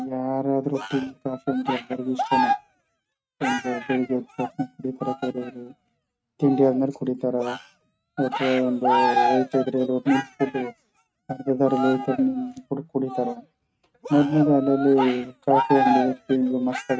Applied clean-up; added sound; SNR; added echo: neural mask model RNNoise.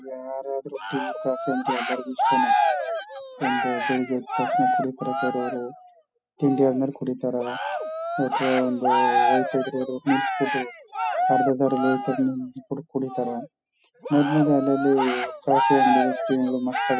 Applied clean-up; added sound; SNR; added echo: classical method spectral subtraction.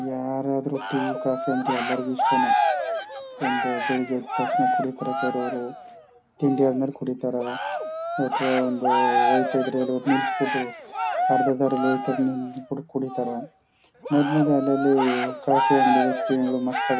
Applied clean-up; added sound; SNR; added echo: none; Cheering; 1 dB; none.